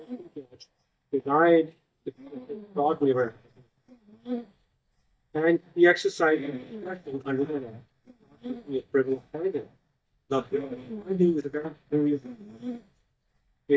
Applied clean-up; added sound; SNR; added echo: neural mask model DeepFilterNet 3.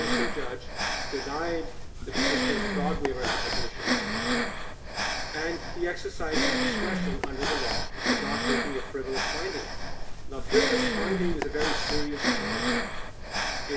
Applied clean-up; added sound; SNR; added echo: none; Breathing; -4 dB; reverberation time 0.2 s.